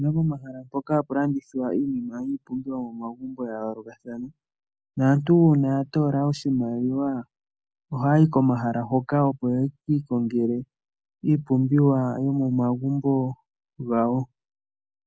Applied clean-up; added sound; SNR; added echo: none; none; none; none.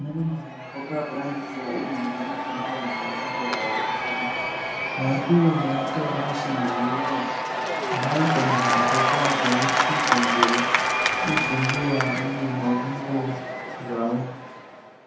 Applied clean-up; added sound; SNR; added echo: none; Applause / Crowd / Cheering; -2 dB; reverberation time 0.6 s.